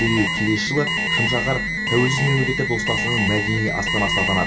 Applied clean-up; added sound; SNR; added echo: none; Alarm; 0 dB; reverberation time 0.2 s.